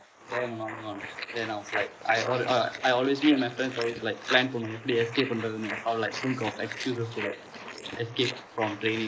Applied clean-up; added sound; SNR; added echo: neural mask model Resemble Enhance denoiser.